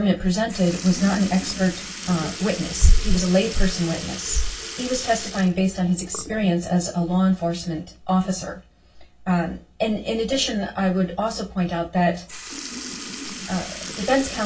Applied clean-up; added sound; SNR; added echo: none; Sink (filling or washing) / Liquid; 14 dB; reverberation time 0.2 s.